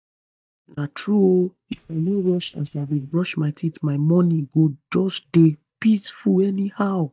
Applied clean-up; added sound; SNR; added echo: neural mask model DeepFilterNet 3.